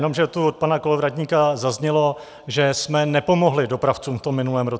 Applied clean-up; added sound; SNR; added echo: none; none; none; none.